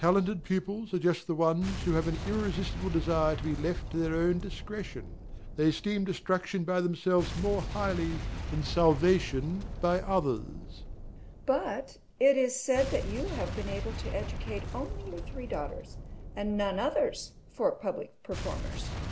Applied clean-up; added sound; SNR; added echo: none; Boom; 7 dB; none.